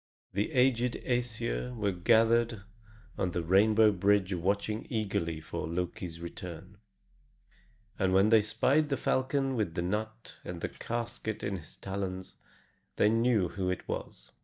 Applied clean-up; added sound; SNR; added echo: neural mask model DeepFilterNet 3.